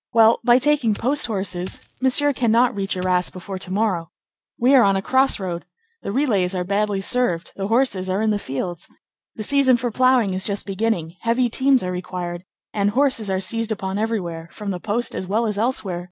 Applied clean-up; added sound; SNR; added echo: none; Coin (dropping); 20 dB; none.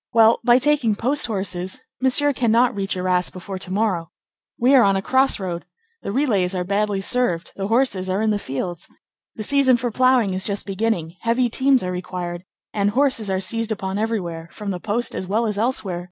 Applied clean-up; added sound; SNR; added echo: none; none; none; none.